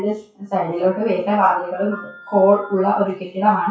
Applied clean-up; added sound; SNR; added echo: classical method WPE with log-MMSE.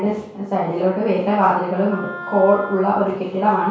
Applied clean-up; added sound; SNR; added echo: none; Wind instrument, woodwind instrument; 16 dB; reverberation time 0.6 s.